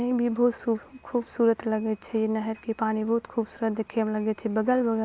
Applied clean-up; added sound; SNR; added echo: none; none; none; none.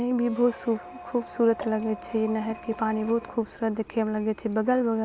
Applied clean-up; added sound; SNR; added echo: none; Water / Liquid + Squeak; 17 dB; none.